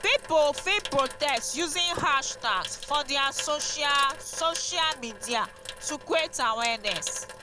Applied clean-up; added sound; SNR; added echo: none; Sink (filling or washing) / Water tap, faucet; 12 dB; none.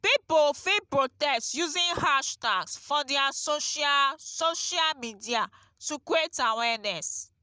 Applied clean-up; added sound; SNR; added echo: none; none; none; none.